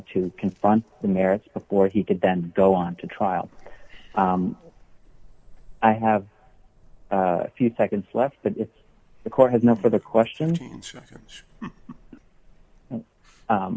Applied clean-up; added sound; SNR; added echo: none; none; none; none.